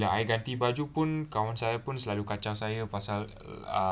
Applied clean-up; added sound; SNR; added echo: none; none; none; none.